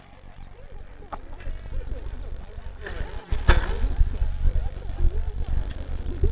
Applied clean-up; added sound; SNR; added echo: neural mask model DeepFilterNet 3.